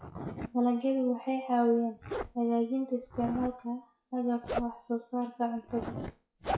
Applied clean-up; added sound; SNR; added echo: classical method WPE with log-MMSE.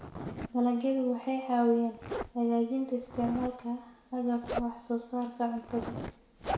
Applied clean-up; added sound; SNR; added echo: none; Zipper (clothing); 10 dB; reverberation time 0.6 s.